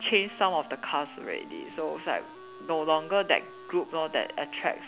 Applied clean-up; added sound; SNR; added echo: none; Wind instrument, woodwind instrument; 17 dB; none.